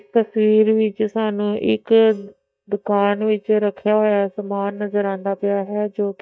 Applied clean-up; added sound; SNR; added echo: neural mask model DeepFilterNet 3.